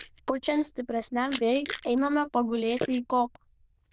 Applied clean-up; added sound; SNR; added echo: neural diffusion model UNIVERSE++.